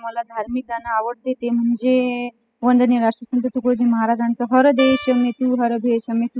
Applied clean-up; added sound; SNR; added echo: classical method spectral subtraction.